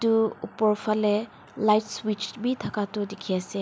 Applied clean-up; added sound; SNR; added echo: none; none; none; none.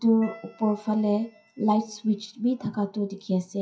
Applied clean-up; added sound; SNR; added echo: classical method WPE with log-MMSE.